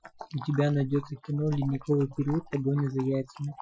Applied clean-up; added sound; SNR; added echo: classical method Wiener filter.